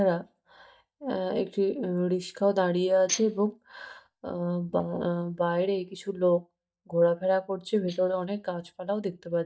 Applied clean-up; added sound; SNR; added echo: neural mask model DeepFilterNet 3.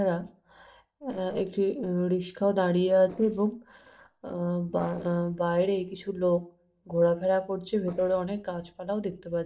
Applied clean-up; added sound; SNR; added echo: neural separator model SepFormer DNS4.